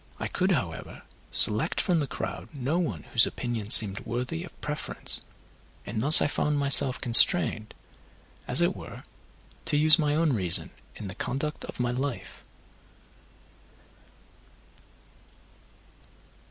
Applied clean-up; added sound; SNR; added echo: none; none; none; none.